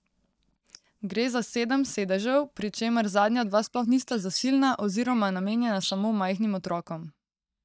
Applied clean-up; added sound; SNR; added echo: neural mask model DeepFilterNet 3.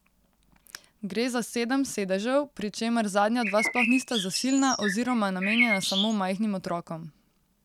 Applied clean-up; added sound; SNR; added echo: none; Bird; 2 dB; none.